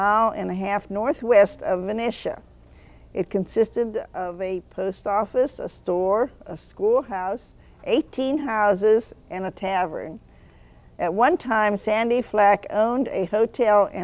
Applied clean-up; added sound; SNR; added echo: none; none; none; none.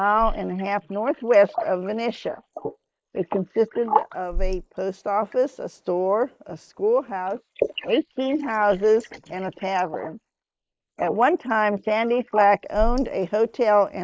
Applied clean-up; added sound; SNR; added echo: neural mask model Resemble Enhance denoiser.